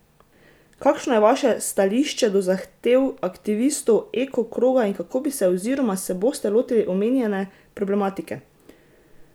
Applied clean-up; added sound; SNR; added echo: none; none; none; none.